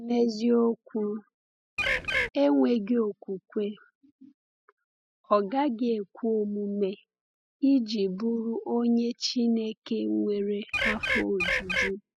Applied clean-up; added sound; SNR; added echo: classical method spectral subtraction.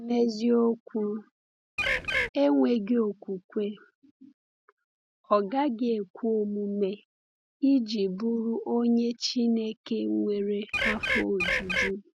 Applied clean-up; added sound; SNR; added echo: none; Bird; -1 dB; none.